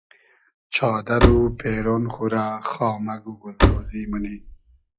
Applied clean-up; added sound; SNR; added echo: classical method log-MMSE.